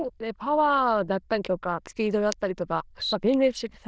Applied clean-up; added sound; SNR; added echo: neural diffusion model UNIVERSE++.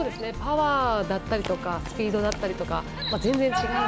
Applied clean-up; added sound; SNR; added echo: none; none; none; none.